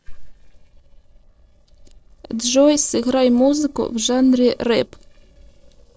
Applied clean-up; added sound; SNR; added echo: neural separator model SepFormer DNS4.